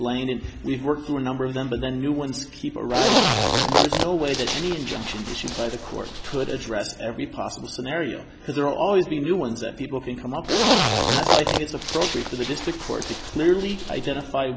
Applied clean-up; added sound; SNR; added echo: none; Zipper (clothing); -2 dB; none.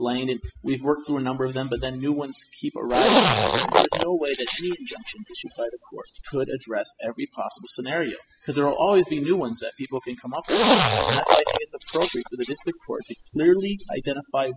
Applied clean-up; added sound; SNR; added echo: classical method spectral subtraction.